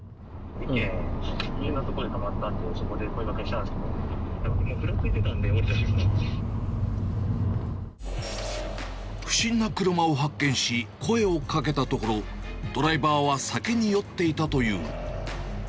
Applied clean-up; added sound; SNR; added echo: none; none; none; none.